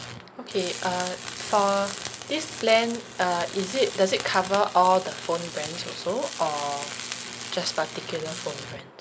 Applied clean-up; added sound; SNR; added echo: none; Tools; 10 dB; none.